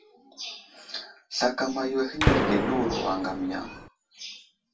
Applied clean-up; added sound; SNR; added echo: none; Gunshot, gunfire; -2 dB; reverberation time 0.2 s.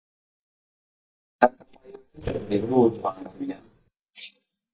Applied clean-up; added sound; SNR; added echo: neural mask model DeepFilterNet 3.